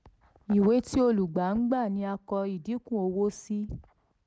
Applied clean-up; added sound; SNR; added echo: none; none; none; none.